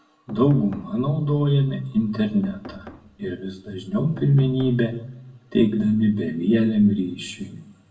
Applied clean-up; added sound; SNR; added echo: none; Knock; 20 dB; reverberation time 0.6 s.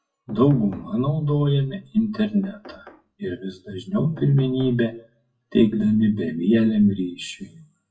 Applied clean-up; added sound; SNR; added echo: classical method WPE with log-MMSE.